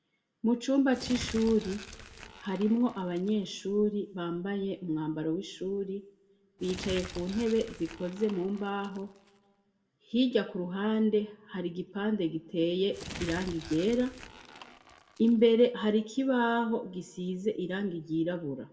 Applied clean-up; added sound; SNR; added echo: none; Crumpling, crinkling; 15 dB; reverberation time 0.5 s.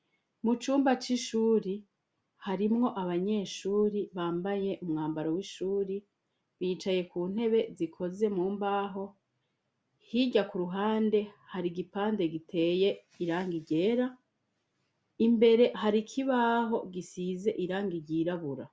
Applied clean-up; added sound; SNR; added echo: none; none; none; none.